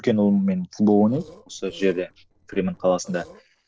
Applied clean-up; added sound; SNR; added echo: neural separator model SepFormer DNS4.